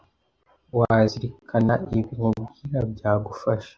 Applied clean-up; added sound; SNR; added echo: none; none; none; none.